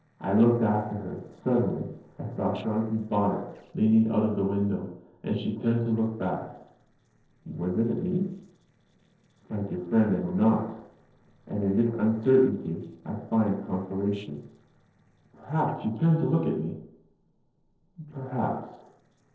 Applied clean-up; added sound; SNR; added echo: neural separator model SepFormer DNS4.